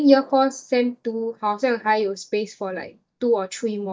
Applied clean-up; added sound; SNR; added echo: neural mask model DeepFilterNet 3.